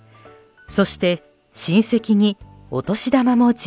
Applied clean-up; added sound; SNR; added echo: none; none; none; none.